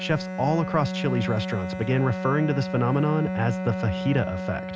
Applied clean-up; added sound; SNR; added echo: none; Bowed string instrument; 5 dB; none.